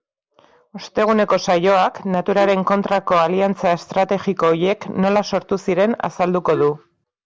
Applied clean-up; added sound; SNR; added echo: none; Wind instrument, woodwind instrument; 15 dB; none.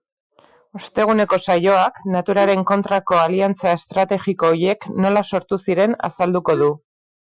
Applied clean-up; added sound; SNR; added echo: classical method Wiener filter.